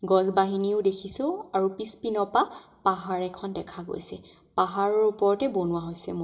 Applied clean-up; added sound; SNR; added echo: none; none; none; reverberation time 0.8 s.